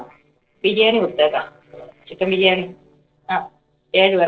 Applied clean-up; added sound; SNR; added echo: neural separator model SepFormer DNS4.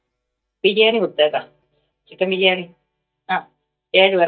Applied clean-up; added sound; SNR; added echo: neural mask model DeepFilterNet 3.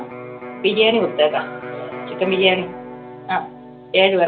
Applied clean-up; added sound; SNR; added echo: none; Electric guitar; 12 dB; reverberation time 0.2 s.